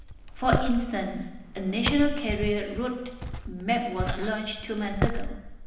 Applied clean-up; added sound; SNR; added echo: none; Walk, footsteps; 3 dB; reverberation time 1.0 s.